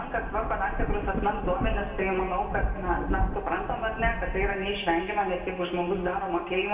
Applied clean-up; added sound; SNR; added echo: none; Thunder / Rain; 4 dB; reverberation time 2.1 s.